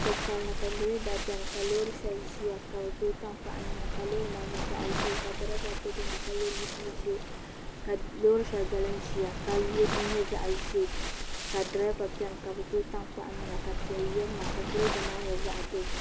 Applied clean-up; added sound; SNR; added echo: none; Waves, surf; 1 dB; none.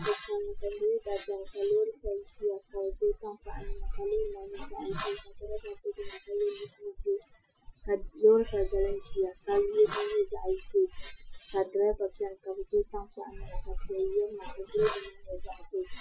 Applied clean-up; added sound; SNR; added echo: classical method Wiener filter.